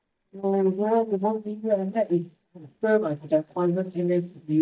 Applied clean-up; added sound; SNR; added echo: neural mask model DeepFilterNet 3.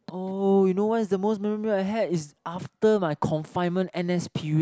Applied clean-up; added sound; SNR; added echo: none; none; none; none.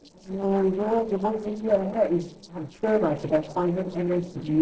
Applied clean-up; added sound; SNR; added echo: neural separator model SepFormer DNS4.